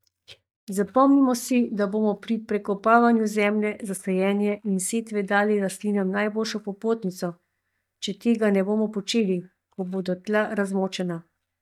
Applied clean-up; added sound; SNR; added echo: neural mask model DeepFilterNet 3.